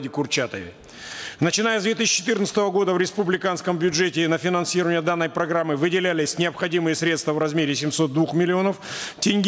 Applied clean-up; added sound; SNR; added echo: none; none; none; none.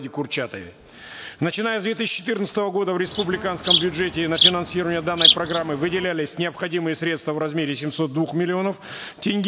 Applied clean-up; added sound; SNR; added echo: none; Insect; -3 dB; none.